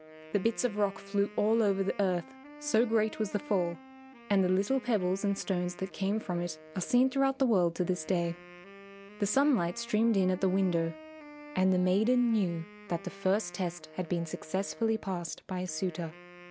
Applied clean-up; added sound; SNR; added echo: none; Wind instrument, woodwind instrument; 19 dB; none.